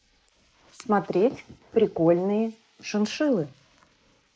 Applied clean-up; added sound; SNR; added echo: neural mask model Resemble Enhance denoiser.